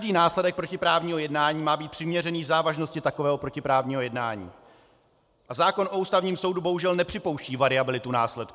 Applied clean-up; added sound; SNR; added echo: none; none; none; none.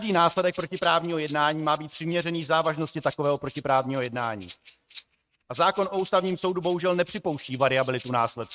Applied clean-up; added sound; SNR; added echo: neural mask model RNNoise.